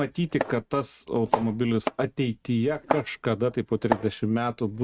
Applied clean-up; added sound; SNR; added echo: neural mask model RNNoise.